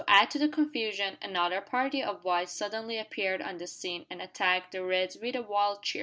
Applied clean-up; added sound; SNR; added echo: none; none; none; none.